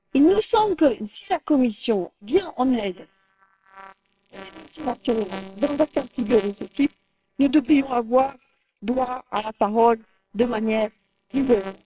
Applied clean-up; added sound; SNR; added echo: neural separator model SepFormer WHAMR!.